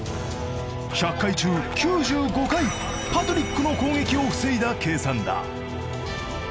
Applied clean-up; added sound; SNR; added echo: none; none; none; none.